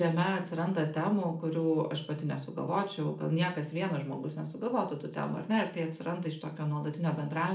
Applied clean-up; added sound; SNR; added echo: none; none; none; reverberation time 0.4 s.